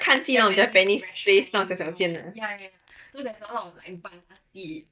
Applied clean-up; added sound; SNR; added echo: neural mask model DeepFilterNet 3.